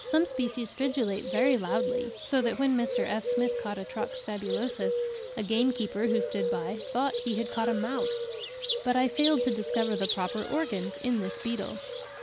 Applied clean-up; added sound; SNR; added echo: none; Bird; 3 dB; none.